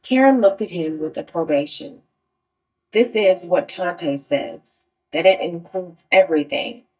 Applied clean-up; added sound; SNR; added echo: neural mask model DeepFilterNet 3.